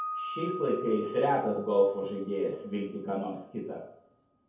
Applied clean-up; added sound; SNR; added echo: none; Piano; 12 dB; reverberation time 0.7 s.